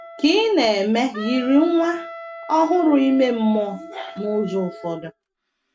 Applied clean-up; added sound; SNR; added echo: none; Wind instrument, woodwind instrument; 17 dB; none.